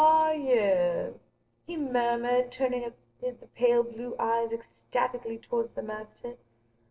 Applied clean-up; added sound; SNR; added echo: neural separator model SepFormer DNS4.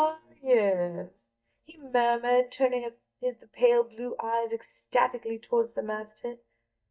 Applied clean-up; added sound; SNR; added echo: neural mask model DeepFilterNet 3.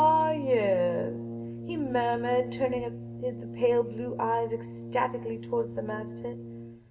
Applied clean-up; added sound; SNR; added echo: none; Brass instrument; 9 dB; reverberation time 0.3 s.